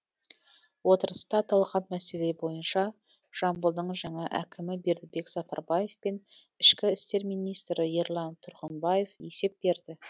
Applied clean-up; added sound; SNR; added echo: none; none; none; none.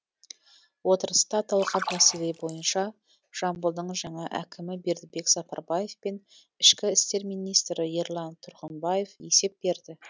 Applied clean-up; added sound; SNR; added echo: none; Splash, splatter; 7 dB; none.